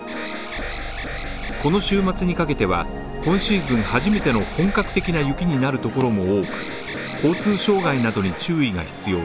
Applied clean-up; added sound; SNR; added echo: none; Alarm; 12 dB; none.